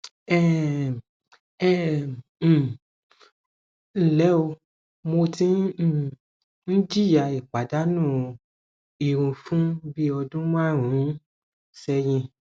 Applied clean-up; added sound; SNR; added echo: none; none; none; none.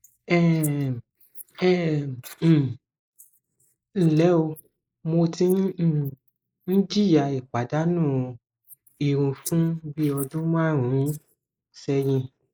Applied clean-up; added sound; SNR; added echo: neural mask model Resemble Enhance denoiser.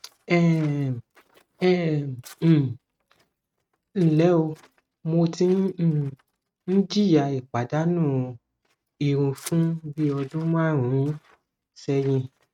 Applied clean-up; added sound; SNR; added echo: neural mask model RNNoise.